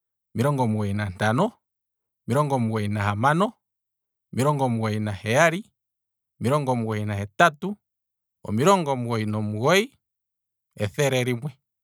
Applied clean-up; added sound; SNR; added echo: none; none; none; none.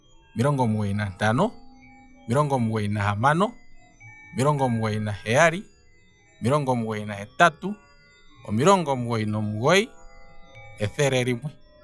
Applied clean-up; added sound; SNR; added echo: classical method log-MMSE.